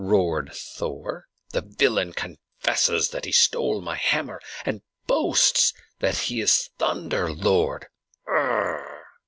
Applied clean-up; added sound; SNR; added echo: none; none; none; none.